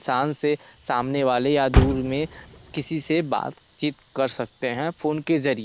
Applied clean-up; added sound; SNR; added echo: none; Motor vehicle (road); 6 dB; none.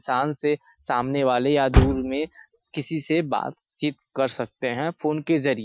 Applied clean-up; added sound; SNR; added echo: classical method Wiener filter.